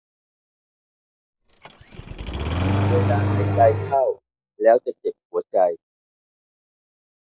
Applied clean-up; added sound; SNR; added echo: classical method log-MMSE.